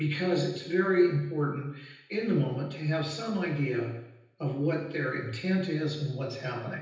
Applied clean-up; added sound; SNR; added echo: none; none; none; reverberation time 0.9 s.